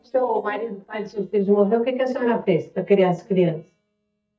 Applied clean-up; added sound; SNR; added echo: neural mask model DeepFilterNet 3.